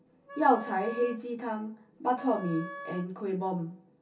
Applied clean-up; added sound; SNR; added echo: none; Wind instrument, woodwind instrument; 14 dB; reverberation time 0.3 s.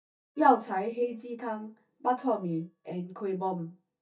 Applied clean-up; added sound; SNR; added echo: neural mask model DeepFilterNet 3.